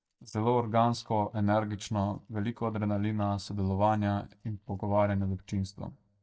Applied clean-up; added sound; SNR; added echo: neural mask model DeepFilterNet 3.